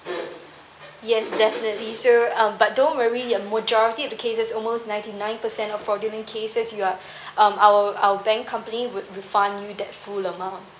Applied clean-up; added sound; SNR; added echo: none; none; none; none.